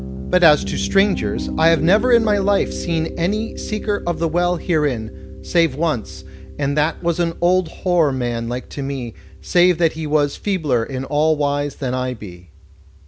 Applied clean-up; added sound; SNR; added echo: none; Piano; 10 dB; none.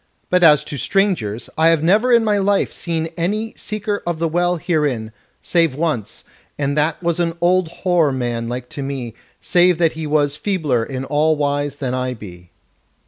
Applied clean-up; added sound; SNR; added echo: none; none; none; none.